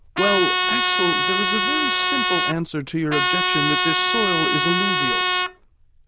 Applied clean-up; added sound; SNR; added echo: neural diffusion model UNIVERSE++.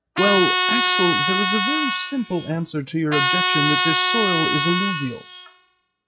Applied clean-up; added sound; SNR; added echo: classical method log-MMSE.